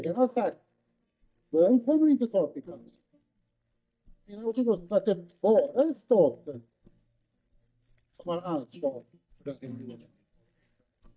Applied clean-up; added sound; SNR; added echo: neural mask model DeepFilterNet 3.